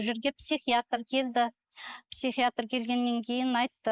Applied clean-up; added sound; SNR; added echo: neural mask model Resemble Enhance denoiser.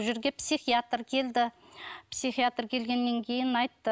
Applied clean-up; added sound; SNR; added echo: none; none; none; none.